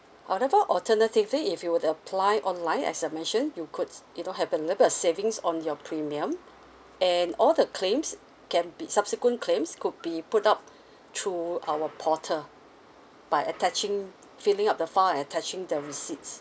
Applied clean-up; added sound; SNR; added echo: none; none; none; none.